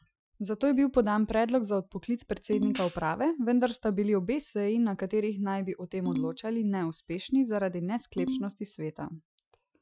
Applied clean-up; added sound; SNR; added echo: classical method Wiener filter.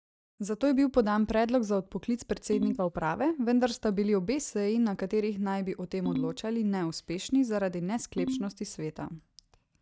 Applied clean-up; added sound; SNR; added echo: neural mask model DeepFilterNet 3.